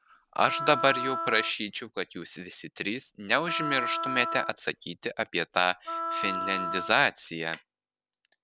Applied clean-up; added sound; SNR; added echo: none; Wind instrument, woodwind instrument; 5 dB; none.